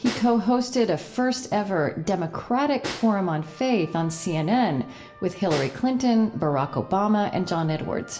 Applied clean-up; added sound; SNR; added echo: none; Snare drum; 18 dB; reverberation time 0.6 s.